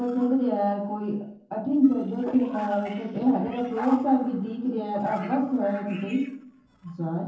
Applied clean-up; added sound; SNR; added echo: neural separator model SepFormer DNS4.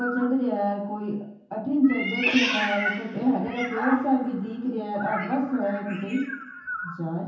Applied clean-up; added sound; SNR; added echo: none; Meow; 7 dB; reverberation time 0.7 s.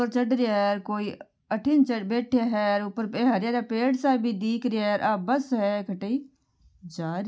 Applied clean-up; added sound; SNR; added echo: none; none; none; none.